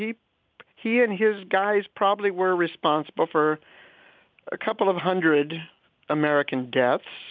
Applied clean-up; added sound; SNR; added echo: none; none; none; none.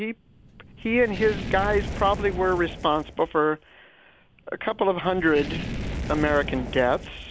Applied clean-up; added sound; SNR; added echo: none; Fire; 9 dB; none.